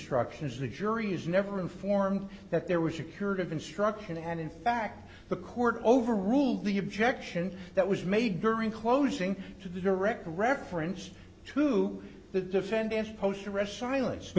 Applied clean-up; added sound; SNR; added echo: none; none; none; none.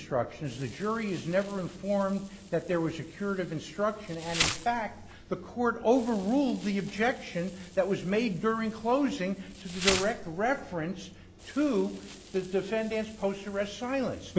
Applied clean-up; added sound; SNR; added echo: none; Insect; 11 dB; none.